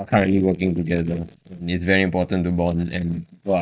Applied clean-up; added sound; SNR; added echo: neural mask model DeepFilterNet 3.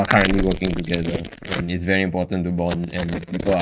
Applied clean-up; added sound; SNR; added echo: neural mask model RNNoise.